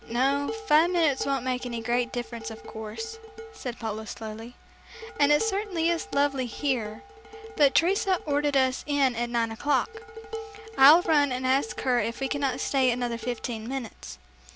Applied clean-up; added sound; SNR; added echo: none; Dishes, pots, and pans; 14 dB; none.